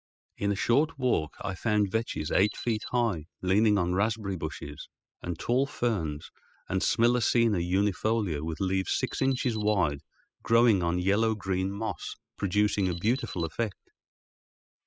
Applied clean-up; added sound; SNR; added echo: classical method spectral subtraction.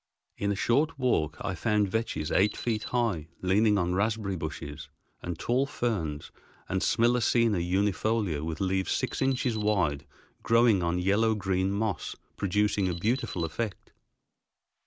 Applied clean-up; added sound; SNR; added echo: none; Alarm; 18 dB; none.